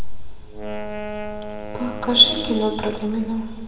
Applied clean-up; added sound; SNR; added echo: none; Wind instrument, woodwind instrument; 12 dB; reverberation time 1.9 s.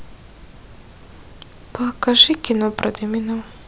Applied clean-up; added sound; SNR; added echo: none; none; none; none.